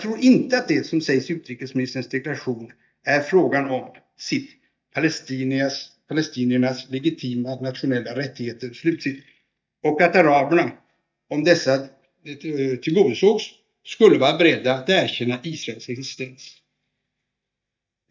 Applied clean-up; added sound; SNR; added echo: neural mask model DeepFilterNet 3.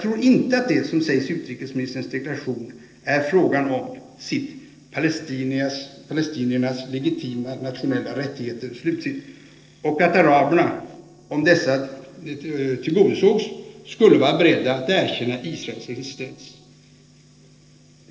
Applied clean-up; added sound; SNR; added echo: neural separator model SepFormer DNS4.